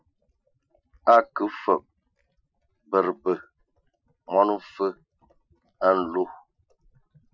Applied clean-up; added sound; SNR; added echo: classical method Wiener filter.